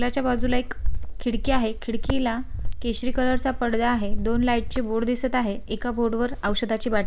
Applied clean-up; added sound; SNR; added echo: none; Cricket; 0 dB; none.